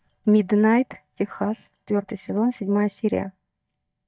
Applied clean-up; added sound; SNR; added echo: neural mask model DeepFilterNet 3.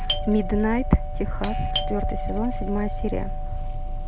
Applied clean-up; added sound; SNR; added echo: none; Doorbell; 10 dB; none.